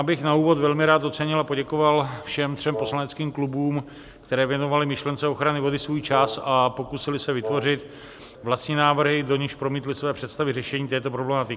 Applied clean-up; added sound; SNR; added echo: none; Wind instrument, woodwind instrument; 9 dB; none.